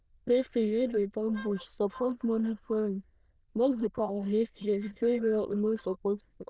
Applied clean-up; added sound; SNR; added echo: neural diffusion model UNIVERSE++.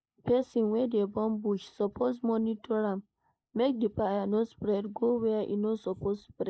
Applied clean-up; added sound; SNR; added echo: neural mask model Resemble Enhance denoiser.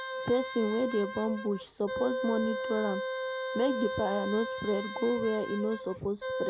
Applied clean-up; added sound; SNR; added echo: none; Wind instrument, woodwind instrument; 4 dB; none.